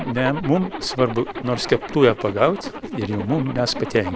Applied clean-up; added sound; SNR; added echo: none; Zipper (clothing); 10 dB; none.